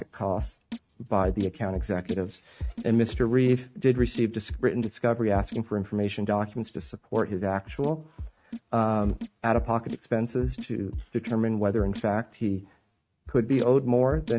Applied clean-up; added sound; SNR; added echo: neural mask model RNNoise.